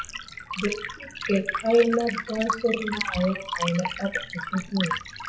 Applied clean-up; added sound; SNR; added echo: classical method WPE with log-MMSE.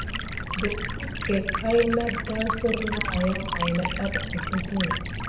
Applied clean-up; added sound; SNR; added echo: none; Stream; 2 dB; reverberation time 0.8 s.